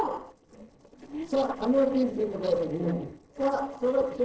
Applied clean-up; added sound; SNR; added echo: neural separator model SepFormer DNS4.